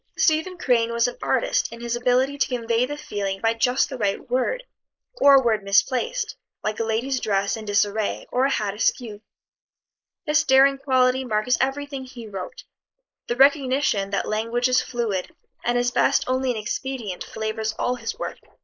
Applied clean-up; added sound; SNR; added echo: neural mask model Resemble Enhance denoiser.